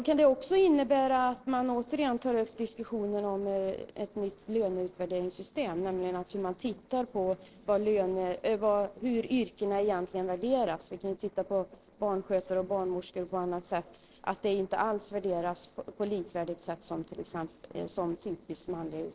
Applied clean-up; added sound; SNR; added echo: neural separator model SepFormer DNS4.